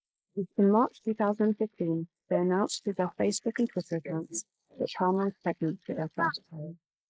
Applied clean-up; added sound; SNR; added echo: neural mask model Resemble Enhance denoiser.